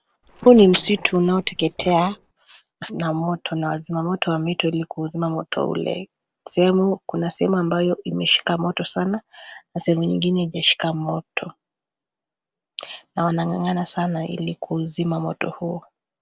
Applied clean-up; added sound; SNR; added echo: neural separator model SepFormer DNS4.